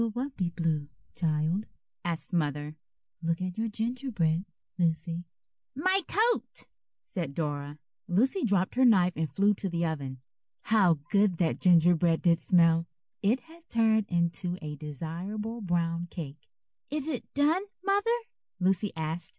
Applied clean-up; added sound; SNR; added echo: none; none; none; none.